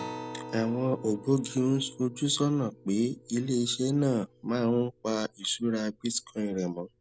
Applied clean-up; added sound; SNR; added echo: none; Acoustic guitar; 17 dB; none.